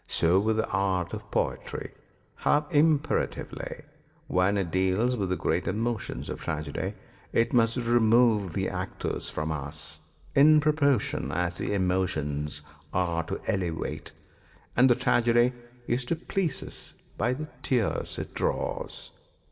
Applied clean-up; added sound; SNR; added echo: none; none; none; reverberation time 1.3 s.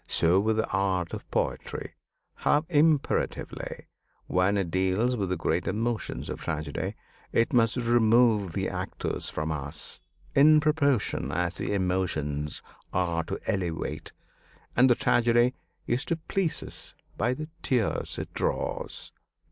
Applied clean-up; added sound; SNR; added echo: none; none; none; none.